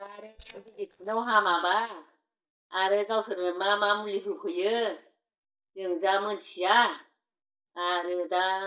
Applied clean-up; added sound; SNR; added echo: neural mask model DeepFilterNet 3.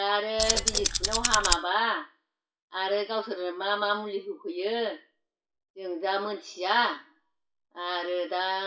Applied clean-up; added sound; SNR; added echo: classical method WPE with log-MMSE.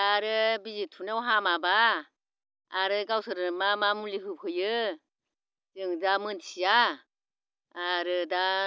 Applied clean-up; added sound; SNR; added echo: none; none; none; none.